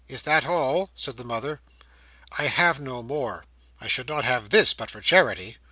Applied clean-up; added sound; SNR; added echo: none; none; none; none.